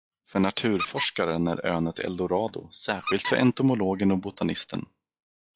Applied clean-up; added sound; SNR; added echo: classical method log-MMSE.